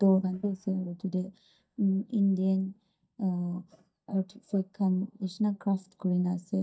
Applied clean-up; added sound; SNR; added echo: neural mask model DeepFilterNet 3.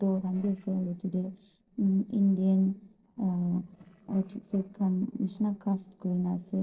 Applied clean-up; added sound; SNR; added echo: neural separator model SepFormer DNS4.